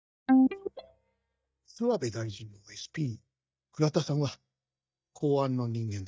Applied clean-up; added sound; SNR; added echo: neural mask model DeepFilterNet 3.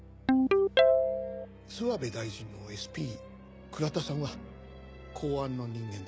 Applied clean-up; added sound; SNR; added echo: none; Ringtone; -5 dB; none.